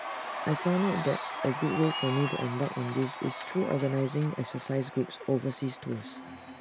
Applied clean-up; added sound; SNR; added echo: none; Cheering; 8 dB; none.